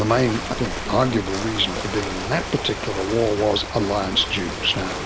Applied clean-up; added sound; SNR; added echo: none; Ocean; 6 dB; none.